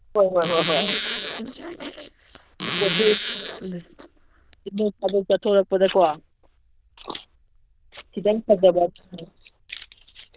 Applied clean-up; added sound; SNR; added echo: neural diffusion model UNIVERSE++.